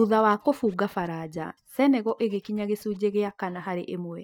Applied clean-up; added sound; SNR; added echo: neural mask model DeepFilterNet 3.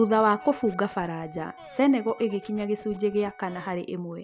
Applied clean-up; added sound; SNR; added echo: none; Wind instrument, woodwind instrument + Scratching (performance technique); 20 dB; none.